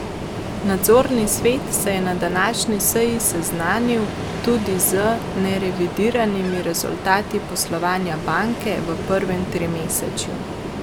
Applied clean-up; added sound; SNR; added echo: none; Ocean; 6 dB; none.